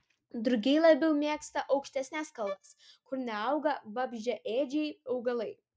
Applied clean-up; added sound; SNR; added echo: neural mask model RNNoise.